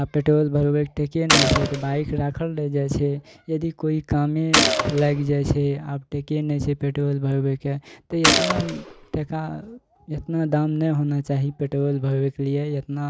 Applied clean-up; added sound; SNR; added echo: none; Gunshot, gunfire; 0 dB; none.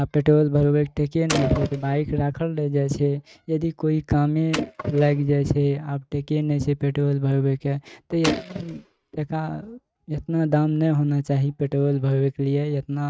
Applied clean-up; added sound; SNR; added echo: neural mask model RNNoise.